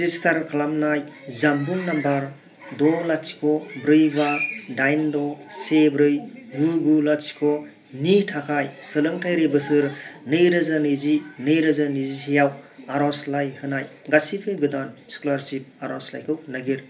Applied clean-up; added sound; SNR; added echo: none; none; none; reverberation time 0.3 s.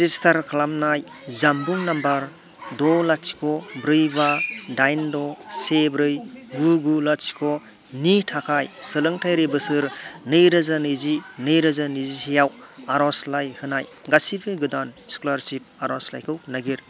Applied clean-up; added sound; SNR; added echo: none; none; none; none.